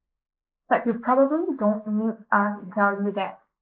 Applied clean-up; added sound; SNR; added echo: neural mask model Resemble Enhance denoiser.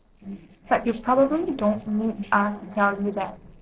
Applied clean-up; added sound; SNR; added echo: neural separator model SepFormer DNS4.